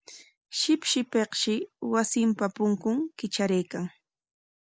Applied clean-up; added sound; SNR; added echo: none; none; none; none.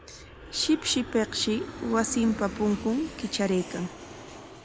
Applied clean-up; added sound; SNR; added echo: none; Aircraft; 12 dB; none.